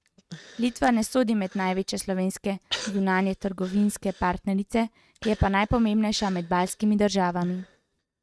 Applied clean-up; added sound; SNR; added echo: neural mask model RNNoise.